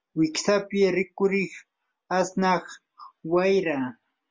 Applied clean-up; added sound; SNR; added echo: none; none; none; none.